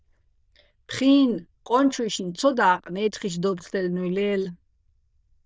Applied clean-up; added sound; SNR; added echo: neural diffusion model UNIVERSE++.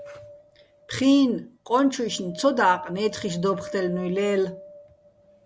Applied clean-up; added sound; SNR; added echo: none; Wind; 17 dB; none.